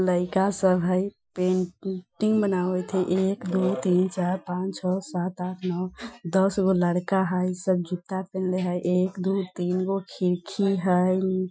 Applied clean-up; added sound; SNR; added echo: classical method Wiener filter.